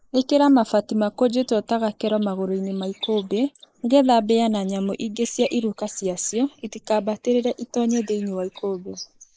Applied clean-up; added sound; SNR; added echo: neural mask model Resemble Enhance denoiser.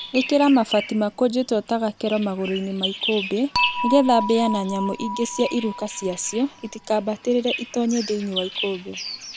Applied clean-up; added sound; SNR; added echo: none; Bird vocalization, bird call, bird song + Dishes, pots, and pans / Chink, clink; 8 dB; none.